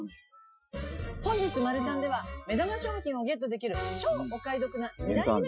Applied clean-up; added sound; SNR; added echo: classical method Wiener filter.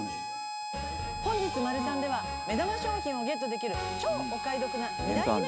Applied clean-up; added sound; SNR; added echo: none; Harmonica; 4 dB; none.